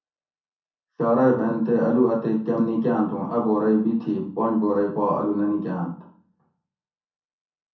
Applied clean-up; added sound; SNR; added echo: none; none; none; reverberation time 0.6 s.